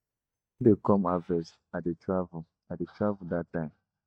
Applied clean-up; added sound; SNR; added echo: neural mask model DeepFilterNet 3.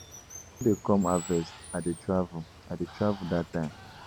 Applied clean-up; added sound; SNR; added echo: none; Water; 16 dB; none.